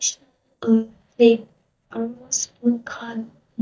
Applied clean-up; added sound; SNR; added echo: neural mask model DeepFilterNet 3.